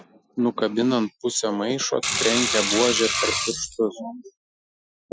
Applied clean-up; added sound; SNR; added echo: classical method Wiener filter.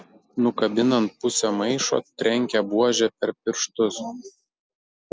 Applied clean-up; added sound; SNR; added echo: none; none; none; none.